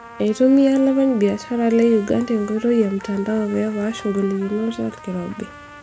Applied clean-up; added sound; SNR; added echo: none; Trumpet; 20 dB; none.